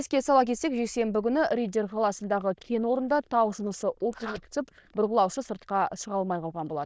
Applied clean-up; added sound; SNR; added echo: neural diffusion model UNIVERSE++.